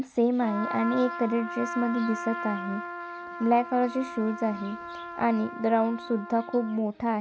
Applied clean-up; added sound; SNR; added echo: none; Trumpet; 10 dB; none.